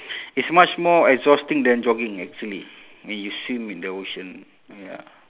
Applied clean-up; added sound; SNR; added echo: none; none; none; none.